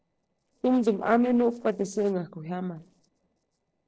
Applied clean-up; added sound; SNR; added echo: neural separator model SepFormer DNS4.